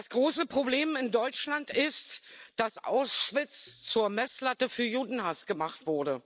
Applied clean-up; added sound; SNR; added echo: none; none; none; none.